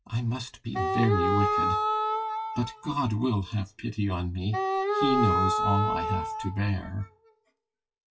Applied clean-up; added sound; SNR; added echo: classical method WPE with log-MMSE.